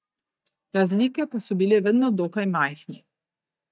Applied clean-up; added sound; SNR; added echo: neural mask model DeepFilterNet 3.